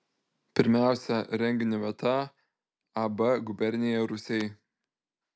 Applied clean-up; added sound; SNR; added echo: none; none; none; none.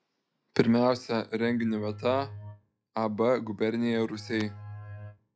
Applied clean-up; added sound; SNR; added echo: classical method log-MMSE.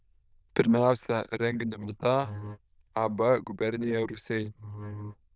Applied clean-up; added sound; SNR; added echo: neural diffusion model UNIVERSE++.